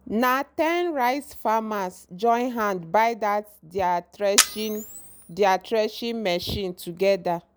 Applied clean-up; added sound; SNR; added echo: none; Camera; 3 dB; none.